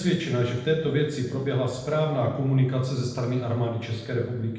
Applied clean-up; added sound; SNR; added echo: none; none; none; reverberation time 0.9 s.